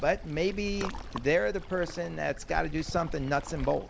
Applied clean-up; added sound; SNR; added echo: none; Waves, surf; 9 dB; none.